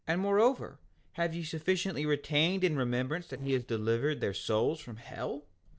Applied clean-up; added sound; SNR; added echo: neural separator model SepFormer DNS4.